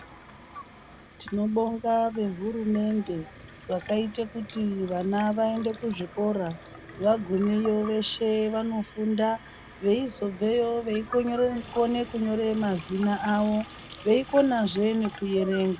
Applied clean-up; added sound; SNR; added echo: none; Sink (filling or washing) / Water tap, faucet; 17 dB; none.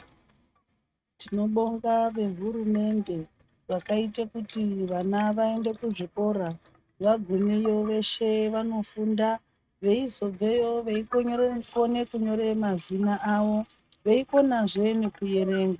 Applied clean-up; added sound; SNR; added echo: neural mask model RNNoise.